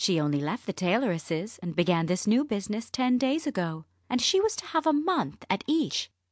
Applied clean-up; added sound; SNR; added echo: none; none; none; none.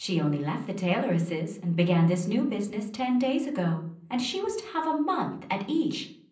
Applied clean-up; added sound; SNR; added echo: none; none; none; reverberation time 0.6 s.